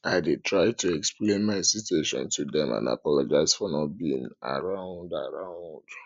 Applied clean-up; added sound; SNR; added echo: none; none; none; none.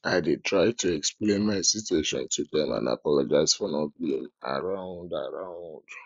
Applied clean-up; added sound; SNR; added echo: neural mask model Resemble Enhance denoiser.